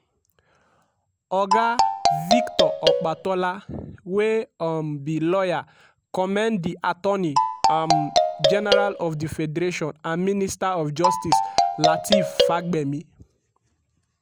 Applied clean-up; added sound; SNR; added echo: none; Marimba, xylophone; -4 dB; none.